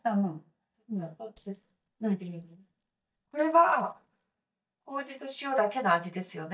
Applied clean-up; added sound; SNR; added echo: neural mask model DeepFilterNet 3.